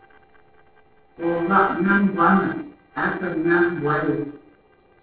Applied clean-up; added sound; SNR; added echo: neural separator model SepFormer DNS4.